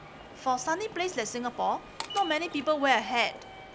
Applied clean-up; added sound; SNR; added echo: none; Walk, footsteps / Subway, metro, underground; 14 dB; none.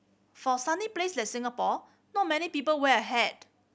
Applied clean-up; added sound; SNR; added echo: none; none; none; none.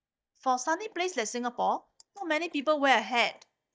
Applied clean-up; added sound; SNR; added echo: neural mask model DeepFilterNet 3.